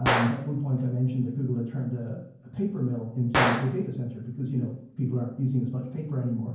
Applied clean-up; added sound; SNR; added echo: none; Gunshot, gunfire; 5 dB; reverberation time 0.9 s.